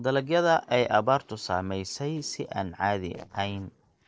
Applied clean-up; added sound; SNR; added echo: neural separator model SepFormer DNS4.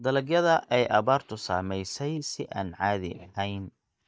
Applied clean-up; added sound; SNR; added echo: neural mask model DeepFilterNet 3.